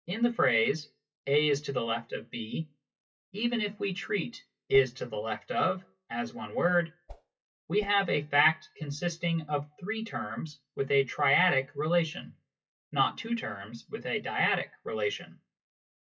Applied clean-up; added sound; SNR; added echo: classical method WPE with log-MMSE.